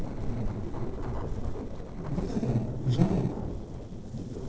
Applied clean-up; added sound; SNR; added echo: neural separator model SepFormer DNS4.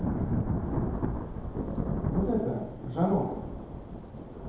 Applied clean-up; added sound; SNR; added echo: none; Thunder / Rain; -2 dB; reverberation time 0.8 s.